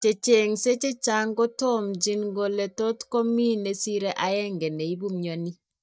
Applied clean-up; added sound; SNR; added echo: neural mask model DeepFilterNet 3.